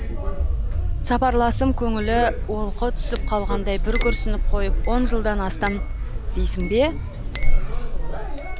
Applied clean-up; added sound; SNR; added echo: none; Chink, clink; -4 dB; none.